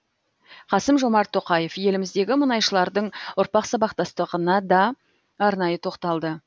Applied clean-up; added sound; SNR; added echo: none; none; none; none.